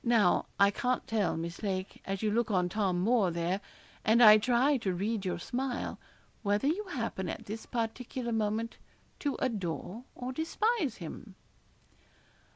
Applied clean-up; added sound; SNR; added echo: none; none; none; none.